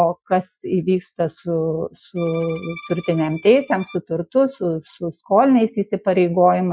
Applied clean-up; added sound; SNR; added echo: classical method Wiener filter.